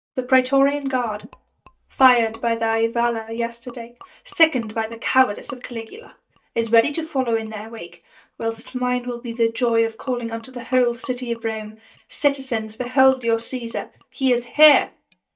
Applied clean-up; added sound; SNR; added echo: neural mask model DeepFilterNet 3.